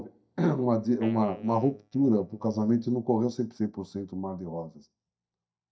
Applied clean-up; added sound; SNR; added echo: neural mask model DeepFilterNet 3.